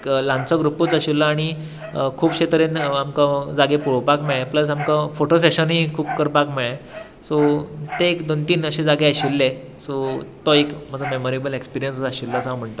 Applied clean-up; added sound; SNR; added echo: none; Dog; 16 dB; none.